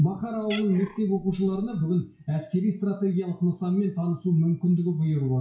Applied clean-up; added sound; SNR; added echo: classical method WPE with log-MMSE.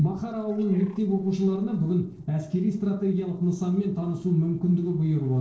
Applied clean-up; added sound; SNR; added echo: neural separator model SepFormer DNS4.